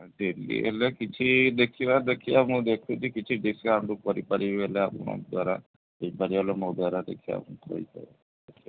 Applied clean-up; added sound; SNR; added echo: none; none; none; none.